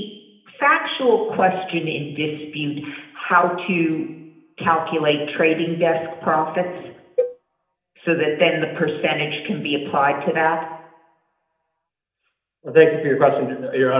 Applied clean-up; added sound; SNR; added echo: none; Cowbell; 8 dB; reverberation time 0.8 s.